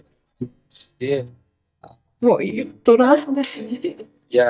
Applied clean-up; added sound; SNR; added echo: neural mask model DeepFilterNet 3.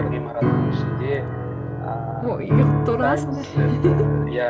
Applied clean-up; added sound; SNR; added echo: none; Piano; -4 dB; none.